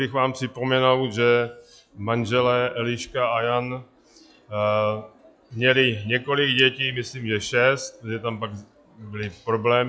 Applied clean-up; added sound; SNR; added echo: classical method log-MMSE.